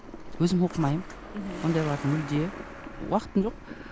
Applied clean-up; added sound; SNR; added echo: none; Truck + Boiling; 10 dB; none.